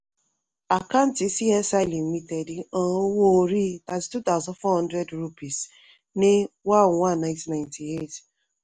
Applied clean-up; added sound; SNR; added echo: none; none; none; none.